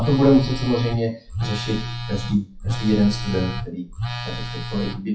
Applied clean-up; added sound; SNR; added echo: classical method WPE with log-MMSE.